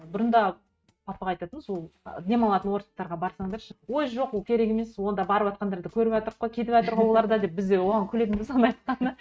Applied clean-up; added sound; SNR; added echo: neural mask model RNNoise.